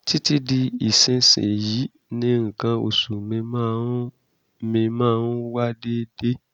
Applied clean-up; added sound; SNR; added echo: none; none; none; none.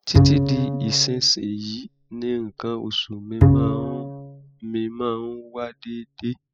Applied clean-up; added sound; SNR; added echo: classical method spectral subtraction.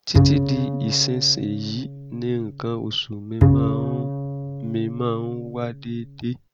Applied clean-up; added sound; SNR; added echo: none; Bowed string instrument; -3 dB; none.